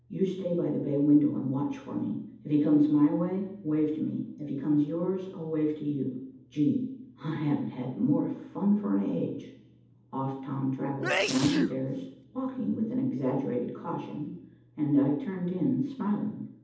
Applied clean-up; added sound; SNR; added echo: none; Sneeze; 3 dB; reverberation time 0.8 s.